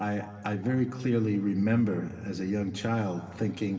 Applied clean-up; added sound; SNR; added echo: none; none; none; reverberation time 2.2 s.